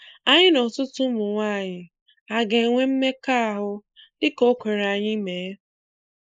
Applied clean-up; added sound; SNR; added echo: neural mask model Resemble Enhance denoiser.